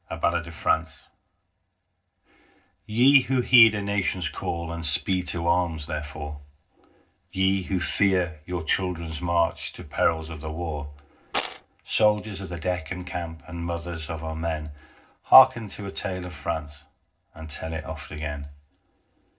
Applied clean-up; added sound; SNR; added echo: neural separator model SepFormer DNS4.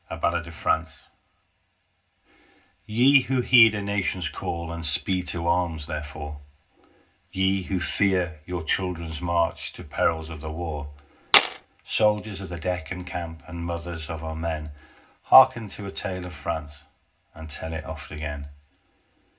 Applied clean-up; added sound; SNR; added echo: none; Tools; -5 dB; reverberation time 0.4 s.